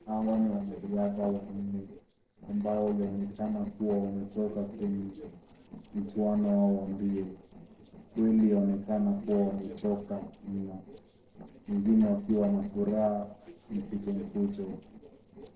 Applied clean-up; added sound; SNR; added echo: neural separator model SepFormer DNS4.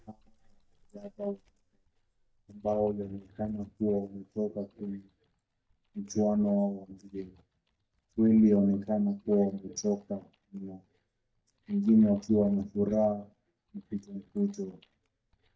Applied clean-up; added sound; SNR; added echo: neural mask model DeepFilterNet 3.